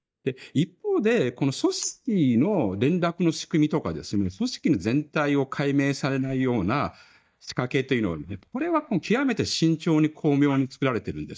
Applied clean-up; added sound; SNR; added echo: neural mask model DeepFilterNet 3.